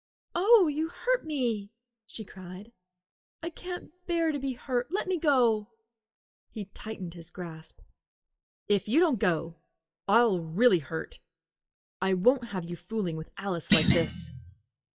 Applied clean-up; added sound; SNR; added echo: classical method WPE with log-MMSE.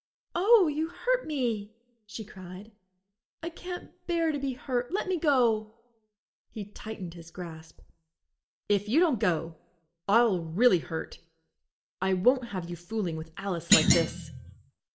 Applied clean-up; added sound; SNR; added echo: none; Thump, thud; -2 dB; reverberation time 0.4 s.